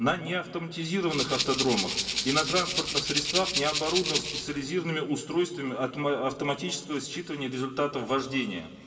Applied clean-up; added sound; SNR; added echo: none; Rattle (instrument); 1 dB; reverberation time 2.0 s.